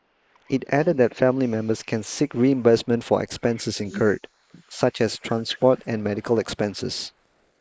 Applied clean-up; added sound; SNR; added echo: neural mask model Resemble Enhance denoiser.